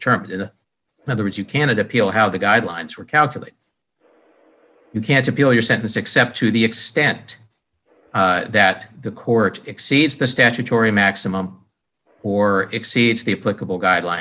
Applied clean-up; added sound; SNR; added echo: none; none; none; none.